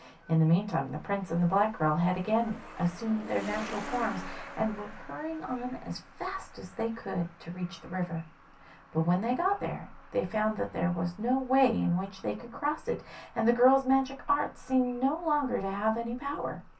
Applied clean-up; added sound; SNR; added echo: none; Truck; 19 dB; reverberation time 0.3 s.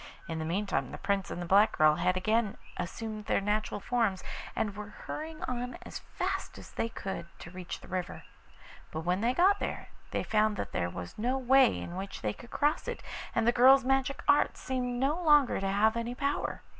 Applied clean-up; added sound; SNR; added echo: none; none; none; none.